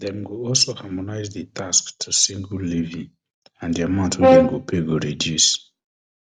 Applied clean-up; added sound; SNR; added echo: none; Brass instrument; -4 dB; none.